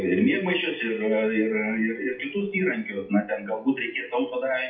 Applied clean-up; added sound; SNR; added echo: classical method WPE with log-MMSE.